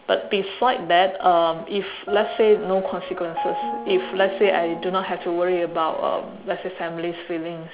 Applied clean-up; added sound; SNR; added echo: none; Piano; 14 dB; none.